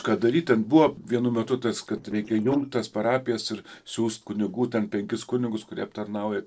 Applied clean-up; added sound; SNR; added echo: neural separator model SepFormer DNS4.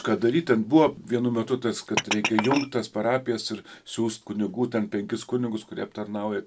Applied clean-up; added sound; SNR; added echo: none; Glass; 7 dB; none.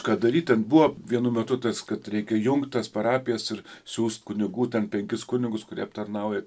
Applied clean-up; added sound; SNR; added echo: none; none; none; none.